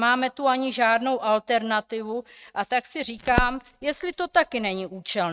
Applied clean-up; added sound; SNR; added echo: neural mask model RNNoise.